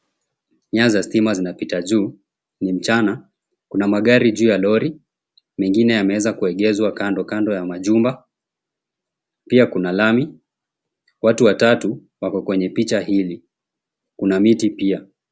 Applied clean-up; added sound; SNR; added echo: none; none; none; none.